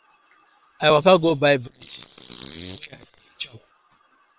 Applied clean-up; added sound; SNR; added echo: neural separator model SepFormer WHAM!.